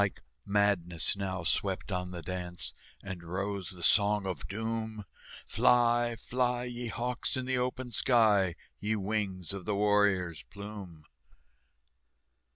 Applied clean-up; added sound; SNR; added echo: none; none; none; none.